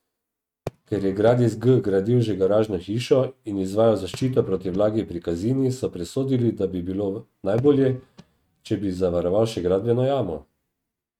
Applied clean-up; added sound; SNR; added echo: neural mask model RNNoise.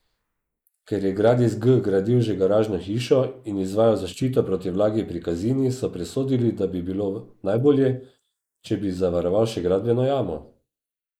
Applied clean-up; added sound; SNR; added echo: neural mask model Resemble Enhance denoiser.